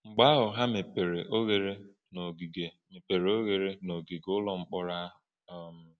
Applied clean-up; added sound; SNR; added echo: none; none; none; none.